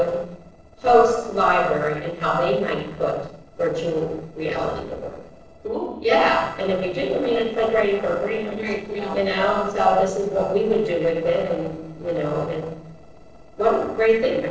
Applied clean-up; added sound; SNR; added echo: neural separator model SepFormer DNS4.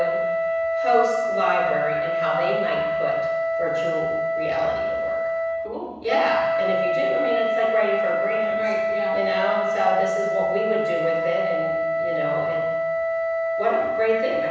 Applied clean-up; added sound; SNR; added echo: none; Wind instrument, woodwind instrument; -3 dB; reverberation time 1.1 s.